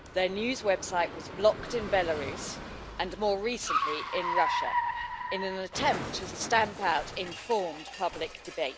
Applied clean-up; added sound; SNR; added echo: none; Car; 5 dB; none.